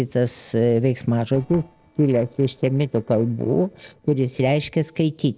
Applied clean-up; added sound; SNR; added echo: neural separator model SepFormer DNS4.